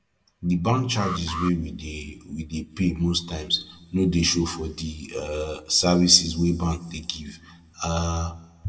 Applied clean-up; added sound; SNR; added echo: none; Alarm; 11 dB; reverberation time 0.8 s.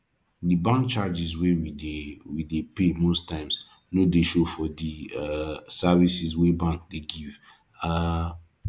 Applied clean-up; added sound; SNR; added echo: none; none; none; none.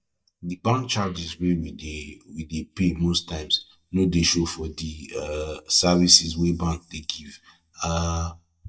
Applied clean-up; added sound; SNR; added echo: neural mask model DeepFilterNet 3.